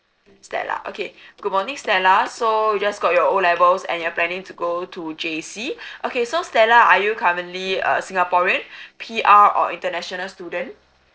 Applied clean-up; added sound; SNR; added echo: neural separator model SepFormer DNS4.